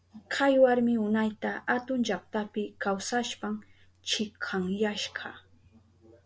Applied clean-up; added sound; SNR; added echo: none; none; none; none.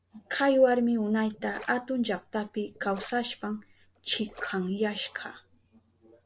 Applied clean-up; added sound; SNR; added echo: neural separator model SepFormer DNS4.